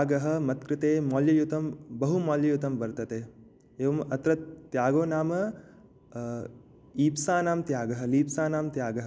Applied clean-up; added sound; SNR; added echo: none; none; none; none.